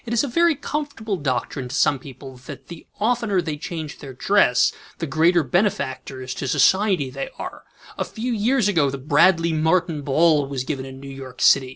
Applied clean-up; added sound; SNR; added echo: none; none; none; none.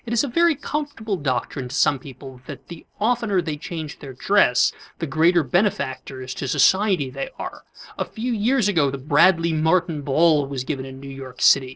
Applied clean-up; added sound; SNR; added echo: neural separator model SepFormer DNS4.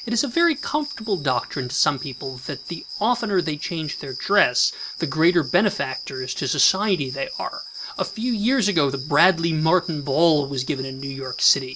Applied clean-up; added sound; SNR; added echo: none; Cricket; 12 dB; none.